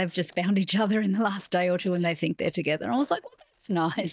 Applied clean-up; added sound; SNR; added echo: neural mask model DeepFilterNet 3.